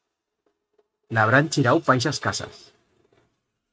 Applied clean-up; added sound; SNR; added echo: neural mask model RNNoise.